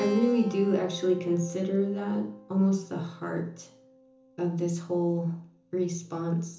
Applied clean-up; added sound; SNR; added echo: none; Keyboard (musical); 17 dB; reverberation time 0.7 s.